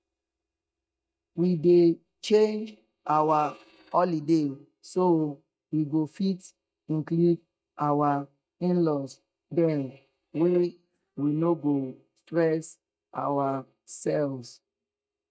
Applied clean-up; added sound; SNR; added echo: neural mask model DeepFilterNet 3.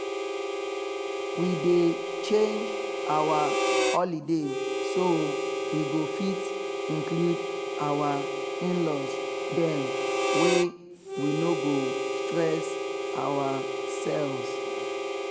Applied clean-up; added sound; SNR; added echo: none; Harmonica; 0 dB; reverberation time 2.1 s.